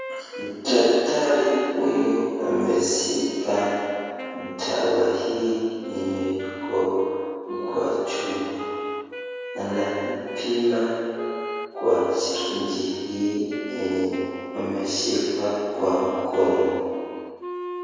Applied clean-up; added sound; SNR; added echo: none; Wind instrument, woodwind instrument; 11 dB; reverberation time 2.2 s.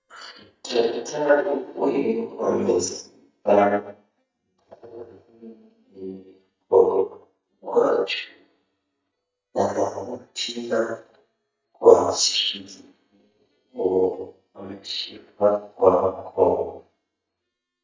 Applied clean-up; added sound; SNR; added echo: neural mask model DeepFilterNet 3.